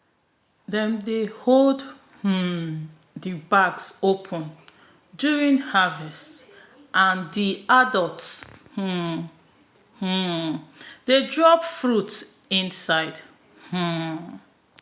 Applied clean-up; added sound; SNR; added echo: none; none; none; none.